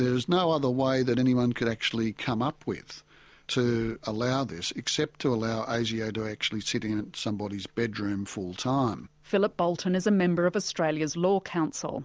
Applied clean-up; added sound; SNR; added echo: none; none; none; none.